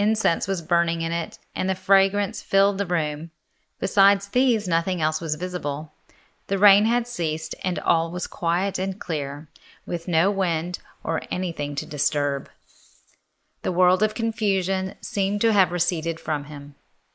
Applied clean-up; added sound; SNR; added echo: neural mask model Resemble Enhance denoiser.